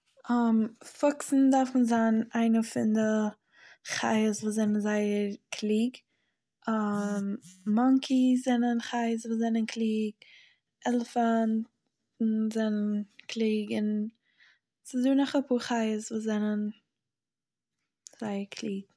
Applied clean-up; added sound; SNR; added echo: none; none; none; none.